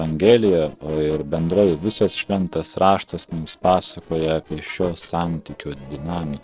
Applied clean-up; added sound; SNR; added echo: neural separator model SepFormer DNS4.